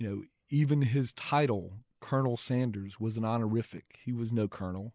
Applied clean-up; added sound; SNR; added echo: none; none; none; none.